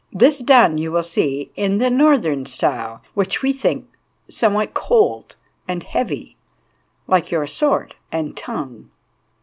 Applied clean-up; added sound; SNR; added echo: none; none; none; none.